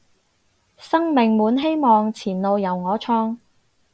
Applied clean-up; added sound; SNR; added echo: none; none; none; none.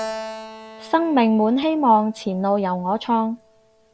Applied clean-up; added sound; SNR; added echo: none; Keyboard (musical); 16 dB; none.